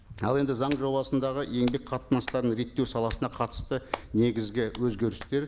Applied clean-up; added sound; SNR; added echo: none; Hands; 15 dB; none.